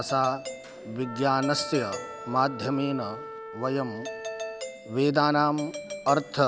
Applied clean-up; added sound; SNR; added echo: none; Doorbell + Wind instrument, woodwind instrument; 11 dB; none.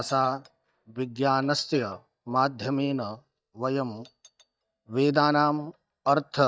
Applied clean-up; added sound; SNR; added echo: neural mask model DeepFilterNet 3.